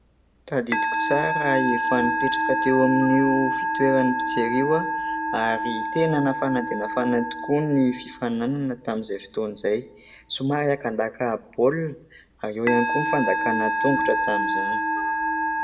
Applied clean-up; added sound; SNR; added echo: none; Musical instrument; 2 dB; reverberation time 0.4 s.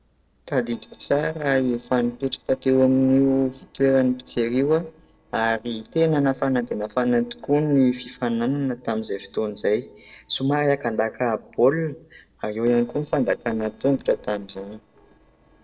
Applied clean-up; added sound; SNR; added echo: neural separator model SepFormer DNS4.